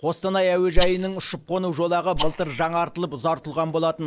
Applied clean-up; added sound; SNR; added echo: neural mask model Resemble Enhance denoiser.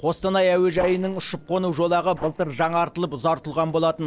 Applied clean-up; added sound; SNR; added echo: neural separator model SepFormer DNS4.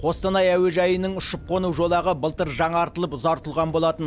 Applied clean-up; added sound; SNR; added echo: none; none; none; none.